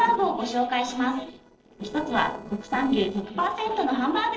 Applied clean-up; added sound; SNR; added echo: neural separator model SepFormer DNS4.